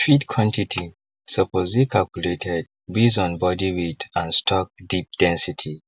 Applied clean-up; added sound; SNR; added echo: none; none; none; none.